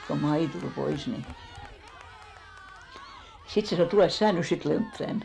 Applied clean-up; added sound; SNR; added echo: none; Cheering; 18 dB; none.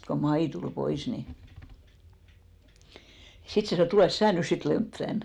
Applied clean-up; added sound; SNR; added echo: none; none; none; none.